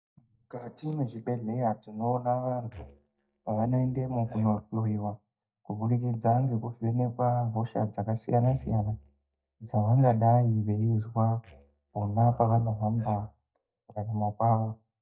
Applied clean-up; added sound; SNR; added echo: neural mask model DeepFilterNet 3.